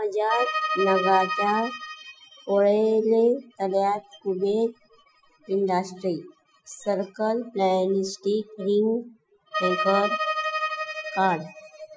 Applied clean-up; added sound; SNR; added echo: classical method Wiener filter.